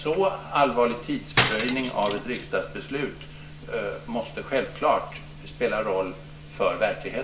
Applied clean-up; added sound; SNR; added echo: none; Cutlery, silverware; 1 dB; reverberation time 0.4 s.